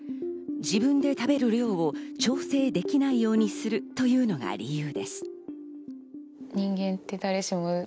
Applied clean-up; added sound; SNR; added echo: none; none; none; none.